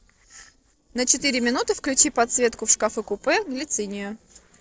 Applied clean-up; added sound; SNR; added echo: neural separator model SepFormer DNS4.